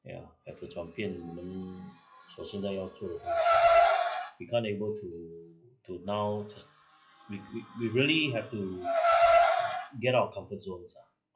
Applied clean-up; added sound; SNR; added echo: classical method WPE with log-MMSE.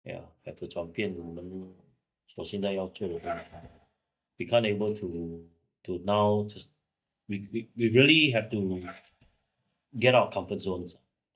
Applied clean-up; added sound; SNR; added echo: neural mask model DeepFilterNet 3.